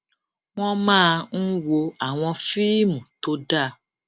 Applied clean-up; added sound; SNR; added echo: none; none; none; none.